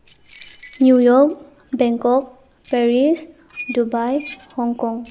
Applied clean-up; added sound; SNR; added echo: none; Keys jangling + Squeak; 15 dB; none.